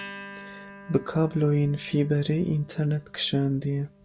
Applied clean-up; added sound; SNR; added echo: none; Acoustic guitar; 19 dB; none.